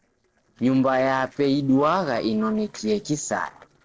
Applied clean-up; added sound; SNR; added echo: neural separator model SepFormer DNS4.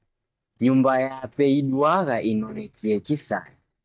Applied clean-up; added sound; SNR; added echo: neural mask model DeepFilterNet 3.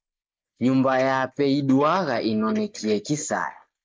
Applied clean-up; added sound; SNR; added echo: neural mask model Resemble Enhance denoiser.